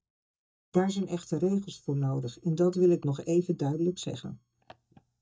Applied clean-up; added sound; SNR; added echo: neural mask model DeepFilterNet 3.